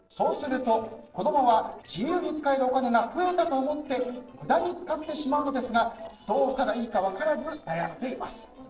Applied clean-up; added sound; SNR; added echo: neural separator model SepFormer DNS4.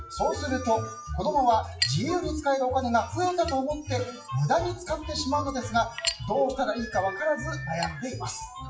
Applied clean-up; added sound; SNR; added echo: classical method WPE with log-MMSE.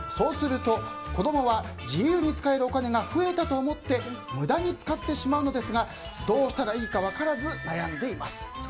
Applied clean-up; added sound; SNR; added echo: none; none; none; none.